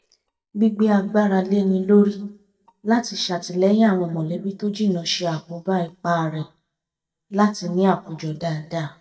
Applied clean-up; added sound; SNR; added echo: neural mask model DeepFilterNet 3.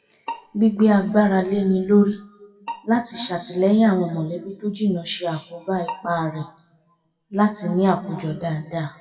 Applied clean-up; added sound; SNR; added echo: classical method WPE with log-MMSE.